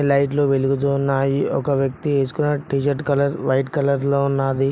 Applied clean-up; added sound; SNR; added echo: none; none; none; none.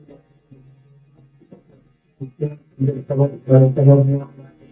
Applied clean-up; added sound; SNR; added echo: neural mask model DeepFilterNet 3.